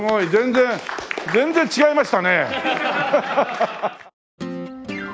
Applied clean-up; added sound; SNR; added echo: none; none; none; none.